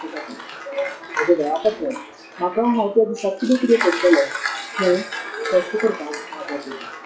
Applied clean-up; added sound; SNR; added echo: classical method WPE with log-MMSE.